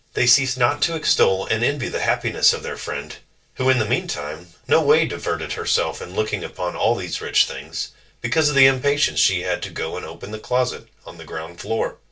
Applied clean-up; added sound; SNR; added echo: neural separator model SepFormer DNS4.